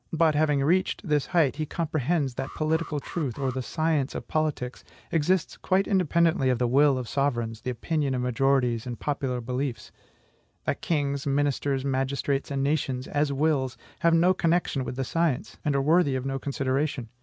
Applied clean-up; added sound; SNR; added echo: none; Alarm; 19 dB; none.